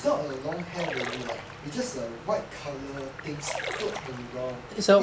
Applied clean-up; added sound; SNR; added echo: none; Splash, splatter; 9 dB; none.